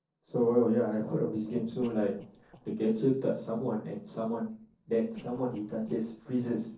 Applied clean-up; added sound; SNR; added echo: neural separator model SepFormer DNS4.